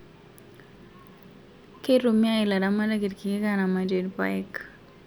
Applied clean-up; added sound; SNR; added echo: none; none; none; none.